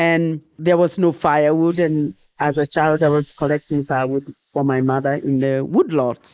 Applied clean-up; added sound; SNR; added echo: neural mask model Resemble Enhance denoiser.